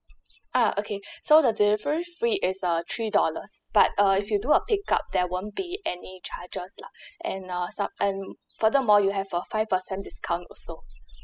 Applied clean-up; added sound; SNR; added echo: classical method spectral subtraction.